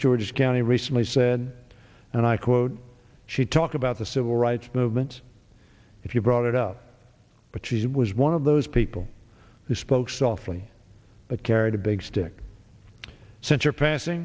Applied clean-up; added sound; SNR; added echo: none; none; none; none.